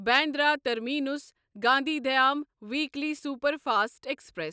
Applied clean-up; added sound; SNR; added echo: none; none; none; none.